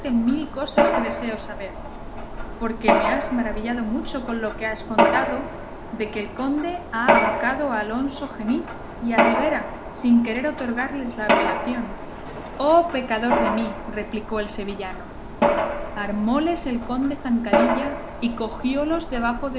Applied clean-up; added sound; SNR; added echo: none; Mechanisms; 0 dB; none.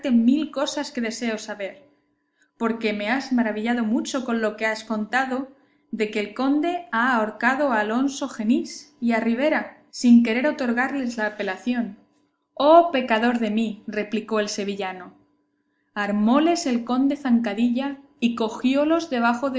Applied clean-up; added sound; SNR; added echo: none; none; none; none.